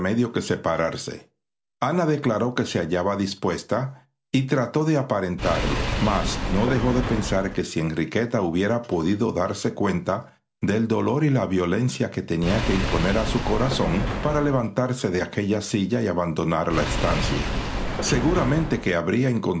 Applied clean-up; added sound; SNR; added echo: none; Engine / Car; 3 dB; none.